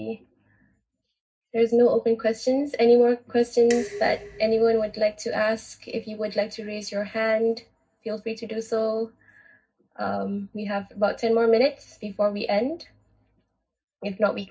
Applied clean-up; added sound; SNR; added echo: none; Dishes, pots, and pans; 13 dB; reverberation time 0.4 s.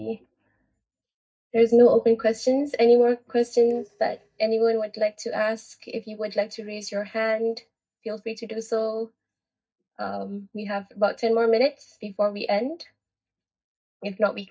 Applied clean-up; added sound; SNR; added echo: neural mask model DeepFilterNet 3.